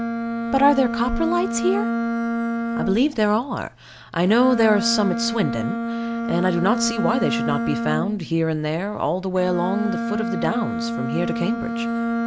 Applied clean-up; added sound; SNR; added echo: none; Bowed string instrument; 3 dB; none.